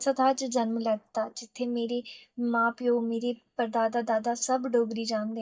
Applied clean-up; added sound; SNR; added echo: neural mask model DeepFilterNet 3.